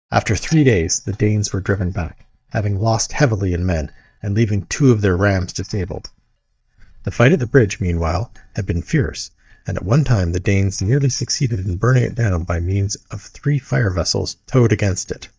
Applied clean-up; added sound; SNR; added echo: neural mask model DeepFilterNet 3.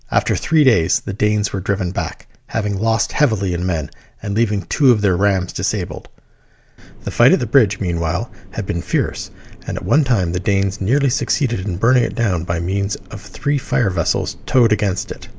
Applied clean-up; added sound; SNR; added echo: none; none; none; none.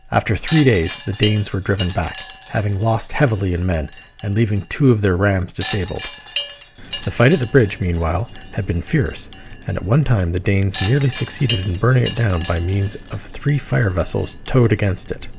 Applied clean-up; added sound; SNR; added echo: none; Wind chime; 13 dB; none.